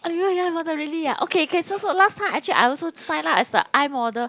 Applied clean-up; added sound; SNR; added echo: none; none; none; none.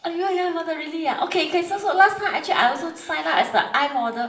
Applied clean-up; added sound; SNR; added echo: none; none; none; reverberation time 0.7 s.